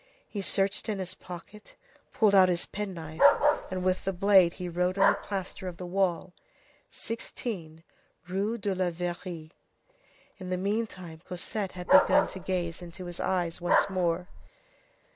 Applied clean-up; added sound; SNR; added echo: none; Bark; -1 dB; none.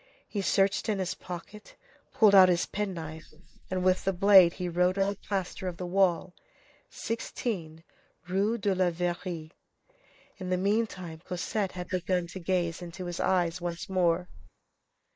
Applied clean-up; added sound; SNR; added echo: neural mask model Resemble Enhance denoiser.